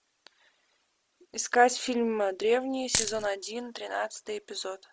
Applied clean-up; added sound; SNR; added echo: none; Coin (dropping); -1 dB; none.